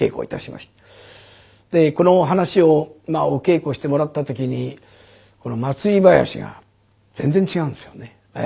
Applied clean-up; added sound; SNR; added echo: none; none; none; none.